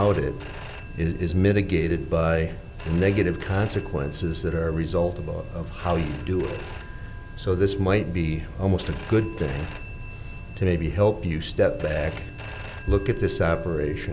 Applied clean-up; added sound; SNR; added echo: none; Telephone; 13 dB; none.